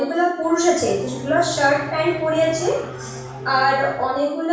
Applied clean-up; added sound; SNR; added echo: none; Race car, auto racing / Engine starting; 13 dB; reverberation time 0.7 s.